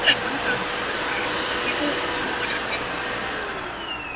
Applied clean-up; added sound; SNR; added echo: none; Domestic sounds, home sounds; -4 dB; none.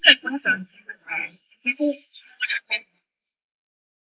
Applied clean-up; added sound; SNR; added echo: neural mask model Resemble Enhance denoiser.